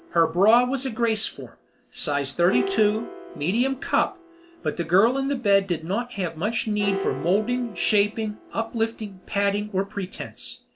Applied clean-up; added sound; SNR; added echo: none; Piano; 13 dB; none.